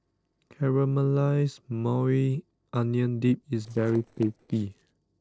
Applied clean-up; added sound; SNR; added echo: neural separator model SepFormer DNS4.